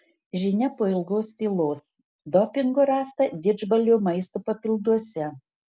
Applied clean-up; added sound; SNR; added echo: none; none; none; none.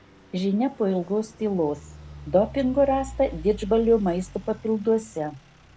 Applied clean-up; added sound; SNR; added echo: none; Idling / Truck; 17 dB; none.